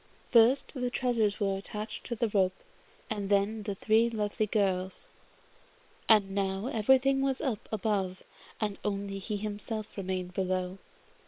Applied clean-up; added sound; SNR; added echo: neural separator model SepFormer WHAM!.